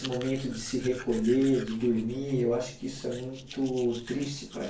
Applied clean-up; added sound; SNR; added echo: none; Domestic sounds, home sounds; 17 dB; reverberation time 0.3 s.